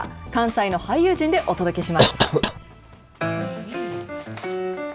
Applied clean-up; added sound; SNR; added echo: none; Cough; -2 dB; none.